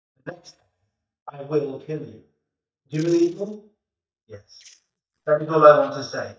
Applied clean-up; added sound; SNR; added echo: neural mask model DeepFilterNet 3.